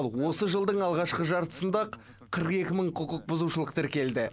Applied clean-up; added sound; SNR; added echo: none; none; none; none.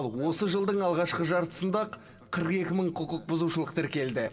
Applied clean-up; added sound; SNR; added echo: none; none; none; reverberation time 2.3 s.